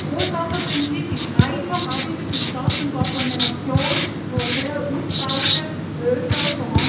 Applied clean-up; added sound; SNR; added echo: none; Writing; -3 dB; reverberation time 0.9 s.